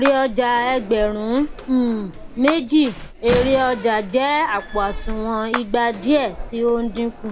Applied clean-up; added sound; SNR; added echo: none; Clapping + Slam; 10 dB; none.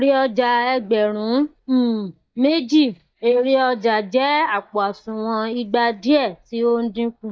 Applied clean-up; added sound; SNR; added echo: neural mask model DeepFilterNet 3.